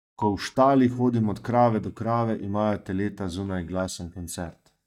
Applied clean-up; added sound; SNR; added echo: neural mask model DeepFilterNet 3.